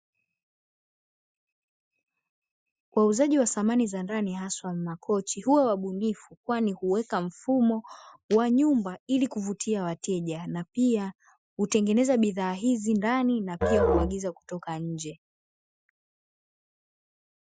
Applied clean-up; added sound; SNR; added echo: classical method Wiener filter.